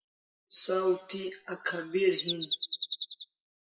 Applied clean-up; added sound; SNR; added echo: classical method WPE with log-MMSE.